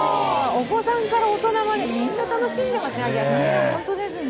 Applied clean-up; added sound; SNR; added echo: none; none; none; none.